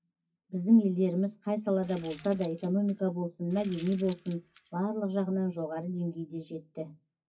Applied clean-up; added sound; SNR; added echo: classical method WPE with log-MMSE.